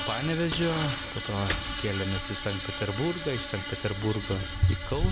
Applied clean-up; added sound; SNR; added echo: none; Bicycle + Screech; 0 dB; none.